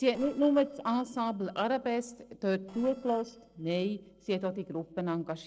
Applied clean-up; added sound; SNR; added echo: neural separator model SepFormer DNS4.